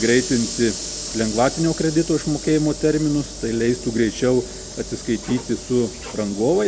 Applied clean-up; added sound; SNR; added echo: none; Sliding door / Hiss; 11 dB; none.